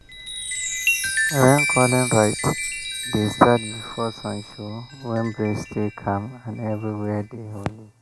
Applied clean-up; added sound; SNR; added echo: none; Chime; 5 dB; none.